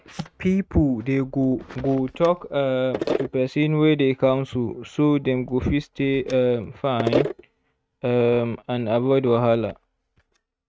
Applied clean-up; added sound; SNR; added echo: neural mask model RNNoise.